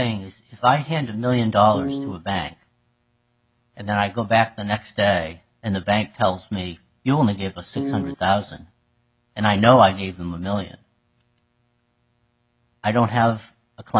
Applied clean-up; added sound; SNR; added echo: none; Piano; 3 dB; none.